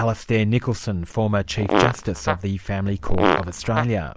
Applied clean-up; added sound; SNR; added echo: none; Fart; 2 dB; none.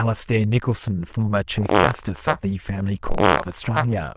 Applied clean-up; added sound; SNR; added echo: neural diffusion model UNIVERSE++.